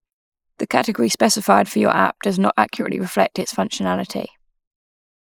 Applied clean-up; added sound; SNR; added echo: neural mask model Resemble Enhance denoiser.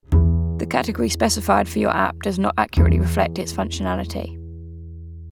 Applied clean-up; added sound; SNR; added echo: none; Bowed string instrument; 0 dB; none.